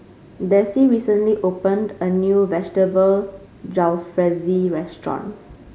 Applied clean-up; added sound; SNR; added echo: none; none; none; none.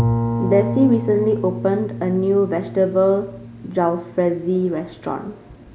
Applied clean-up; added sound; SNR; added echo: none; Bowed string instrument; 6 dB; none.